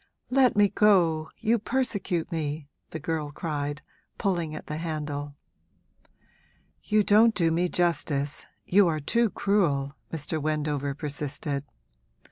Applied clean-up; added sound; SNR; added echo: none; none; none; none.